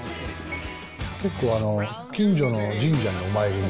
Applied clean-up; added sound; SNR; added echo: none; Organ; 17 dB; none.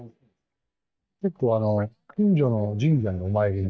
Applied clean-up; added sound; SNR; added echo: neural mask model DeepFilterNet 3.